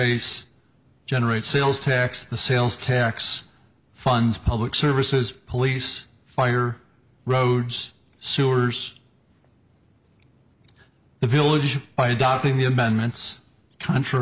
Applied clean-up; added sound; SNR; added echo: none; none; none; none.